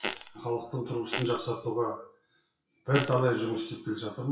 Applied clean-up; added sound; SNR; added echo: classical method WPE with log-MMSE.